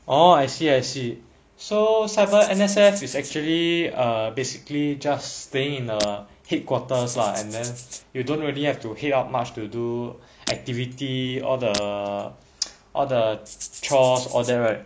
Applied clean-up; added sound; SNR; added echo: none; Shatter + Rattle (instrument); 14 dB; none.